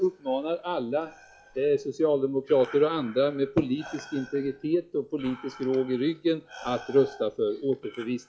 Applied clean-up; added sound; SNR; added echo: classical method log-MMSE.